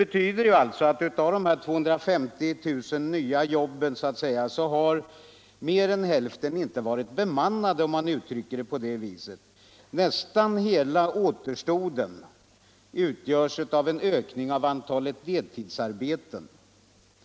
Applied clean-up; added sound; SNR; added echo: none; none; none; none.